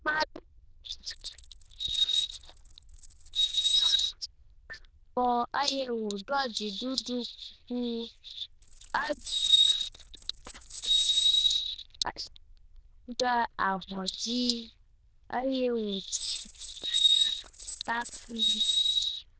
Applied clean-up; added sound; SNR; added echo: neural diffusion model UNIVERSE++.